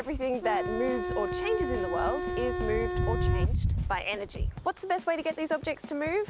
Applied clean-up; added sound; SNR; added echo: none; Organ; 3 dB; none.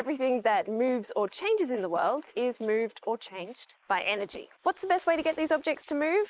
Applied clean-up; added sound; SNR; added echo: neural mask model Resemble Enhance denoiser.